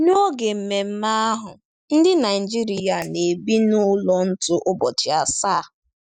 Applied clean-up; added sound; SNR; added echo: neural mask model DeepFilterNet 3.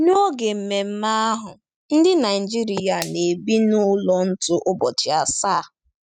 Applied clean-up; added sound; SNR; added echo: neural mask model RNNoise.